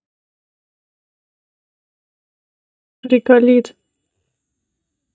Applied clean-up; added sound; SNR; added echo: neural mask model DeepFilterNet 3.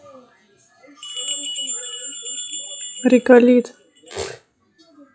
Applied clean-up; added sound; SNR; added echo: classical method log-MMSE.